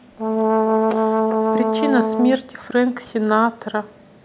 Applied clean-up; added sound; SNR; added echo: none; Brass instrument; -3 dB; none.